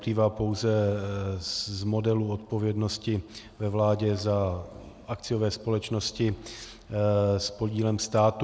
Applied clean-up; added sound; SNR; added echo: none; none; none; none.